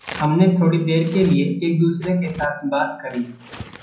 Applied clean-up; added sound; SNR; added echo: none; Tearing; 19 dB; reverberation time 0.5 s.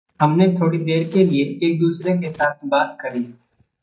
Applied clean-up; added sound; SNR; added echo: neural mask model DeepFilterNet 3.